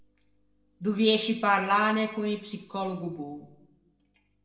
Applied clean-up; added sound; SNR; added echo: none; none; none; reverberation time 0.7 s.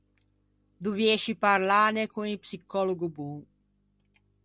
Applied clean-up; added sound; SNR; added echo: none; none; none; none.